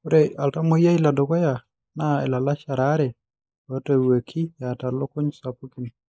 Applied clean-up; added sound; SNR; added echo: neural mask model Resemble Enhance denoiser.